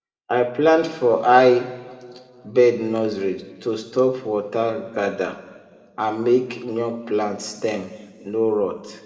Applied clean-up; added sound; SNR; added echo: none; none; none; reverberation time 1.4 s.